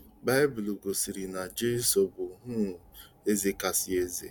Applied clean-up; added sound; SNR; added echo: none; none; none; none.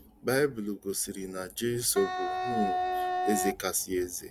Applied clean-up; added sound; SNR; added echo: none; Wind instrument, woodwind instrument; 0 dB; none.